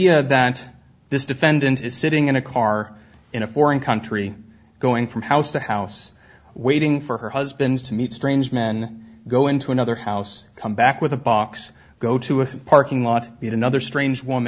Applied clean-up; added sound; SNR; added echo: none; none; none; none.